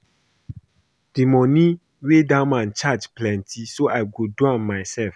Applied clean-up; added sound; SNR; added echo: none; none; none; none.